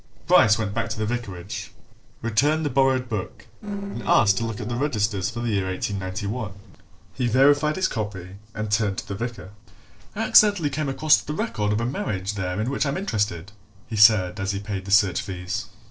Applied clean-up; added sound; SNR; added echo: neural separator model SepFormer DNS4.